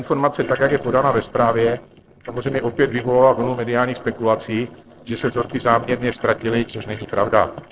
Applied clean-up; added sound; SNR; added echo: neural separator model SepFormer DNS4.